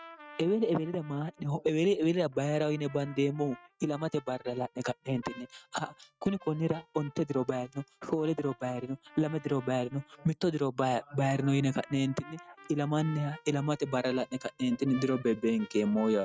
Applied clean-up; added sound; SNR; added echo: neural mask model RNNoise.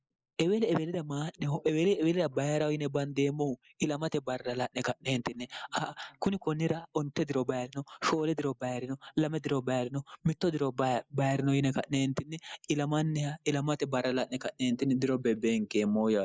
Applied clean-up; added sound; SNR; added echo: neural mask model Resemble Enhance denoiser.